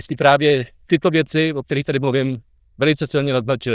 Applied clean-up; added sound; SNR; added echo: neural diffusion model UNIVERSE++.